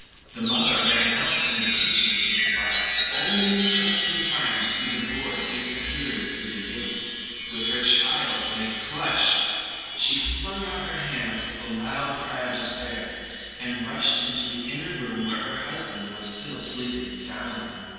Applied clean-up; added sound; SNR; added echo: none; Chime; 1 dB; reverberation time 2.1 s.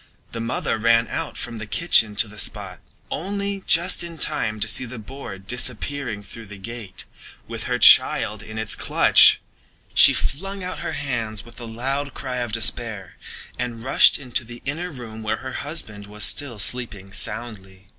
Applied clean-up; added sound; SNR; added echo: none; none; none; none.